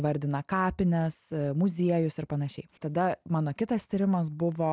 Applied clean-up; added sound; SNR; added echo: none; none; none; none.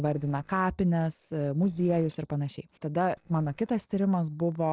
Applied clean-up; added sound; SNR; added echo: neural separator model SepFormer DNS4.